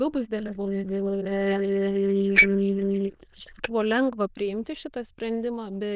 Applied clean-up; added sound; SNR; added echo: neural diffusion model UNIVERSE++.